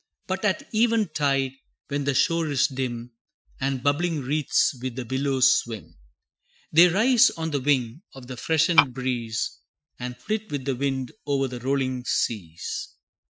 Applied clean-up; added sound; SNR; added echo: classical method Wiener filter.